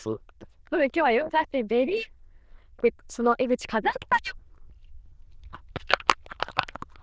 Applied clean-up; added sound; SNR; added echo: neural diffusion model UNIVERSE++.